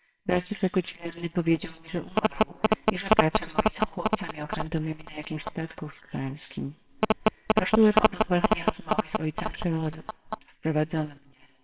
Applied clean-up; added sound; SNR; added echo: neural separator model SepFormer WHAMR!.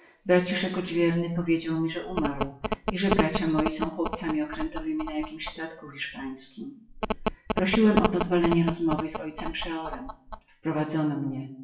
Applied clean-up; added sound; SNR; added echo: classical method WPE with log-MMSE.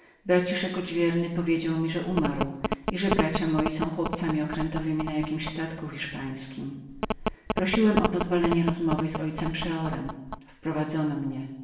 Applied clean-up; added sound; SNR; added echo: none; Telephone; 4 dB; reverberation time 0.9 s.